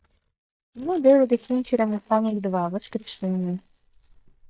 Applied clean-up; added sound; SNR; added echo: neural mask model DeepFilterNet 3.